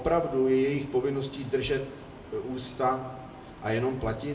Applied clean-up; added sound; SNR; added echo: none; Bus; 18 dB; reverberation time 0.7 s.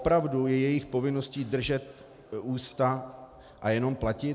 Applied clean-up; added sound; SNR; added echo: none; none; none; none.